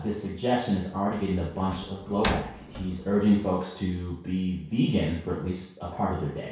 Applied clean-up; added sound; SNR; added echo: none; Slam; 11 dB; reverberation time 0.6 s.